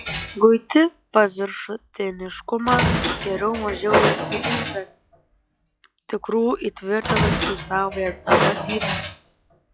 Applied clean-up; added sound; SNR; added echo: classical method log-MMSE.